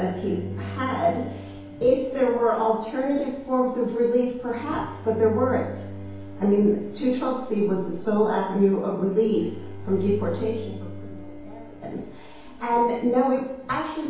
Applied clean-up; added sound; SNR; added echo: none; Bowed string instrument; 15 dB; reverberation time 2.2 s.